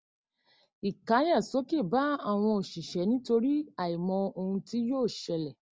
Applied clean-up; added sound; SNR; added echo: none; none; none; none.